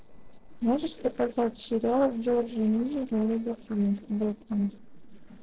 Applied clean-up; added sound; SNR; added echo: neural separator model SepFormer DNS4.